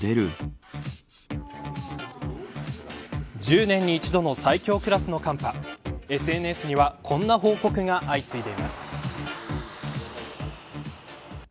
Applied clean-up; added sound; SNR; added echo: none; none; none; none.